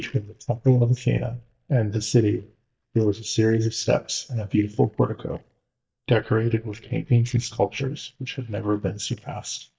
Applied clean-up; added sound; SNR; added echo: neural mask model DeepFilterNet 3.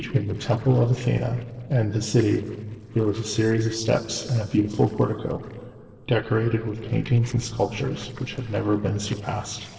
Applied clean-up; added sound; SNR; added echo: neural separator model SepFormer DNS4.